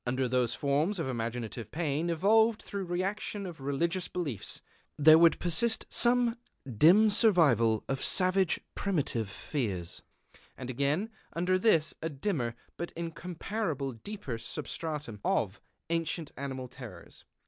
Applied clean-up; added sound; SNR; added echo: none; none; none; none.